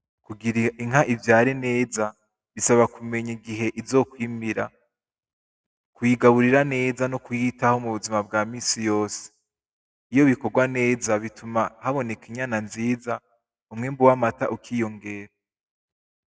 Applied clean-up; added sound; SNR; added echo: none; none; none; none.